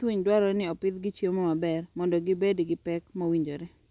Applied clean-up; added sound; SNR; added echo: none; none; none; none.